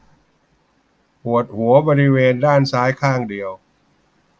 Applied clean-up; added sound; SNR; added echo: none; none; none; none.